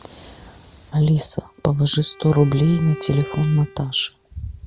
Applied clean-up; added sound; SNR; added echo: none; Bowed string instrument; 19 dB; none.